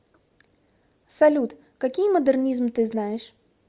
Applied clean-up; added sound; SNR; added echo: none; none; none; none.